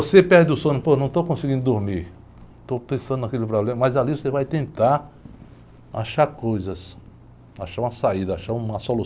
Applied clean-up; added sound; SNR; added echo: none; none; none; none.